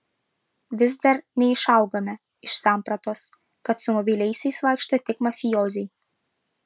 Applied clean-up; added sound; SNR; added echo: none; none; none; none.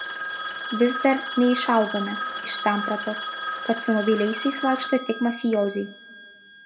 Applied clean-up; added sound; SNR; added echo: none; Telephone; 7 dB; reverberation time 1.2 s.